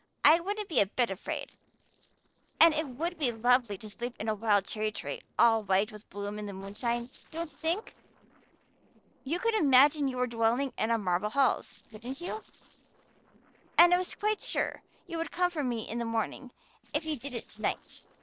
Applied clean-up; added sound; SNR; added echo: neural separator model SepFormer DNS4.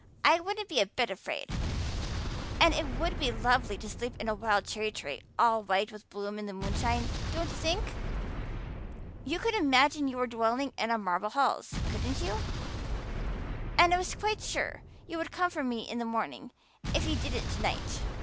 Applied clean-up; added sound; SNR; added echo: none; Explosion; 5 dB; none.